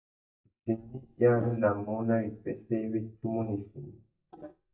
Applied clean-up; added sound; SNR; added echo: neural mask model DeepFilterNet 3.